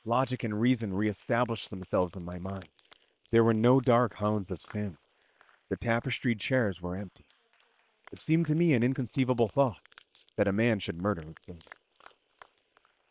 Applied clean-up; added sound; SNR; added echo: neural separator model SepFormer WHAM!.